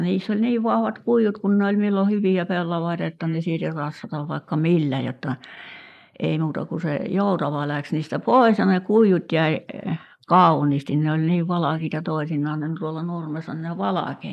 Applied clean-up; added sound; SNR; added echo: neural mask model Resemble Enhance denoiser.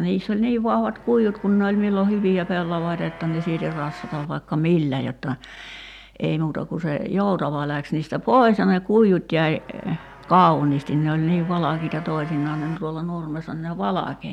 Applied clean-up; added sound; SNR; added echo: none; Motorcycle; 19 dB; none.